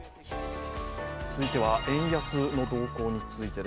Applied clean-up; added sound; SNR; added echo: none; Accelerating, revving, vroom / Car; 18 dB; none.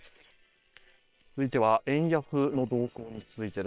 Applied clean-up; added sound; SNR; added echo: neural separator model SepFormer WHAM!.